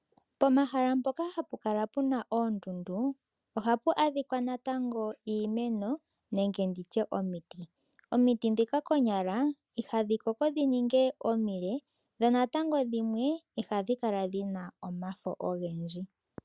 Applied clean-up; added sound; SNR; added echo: none; none; none; none.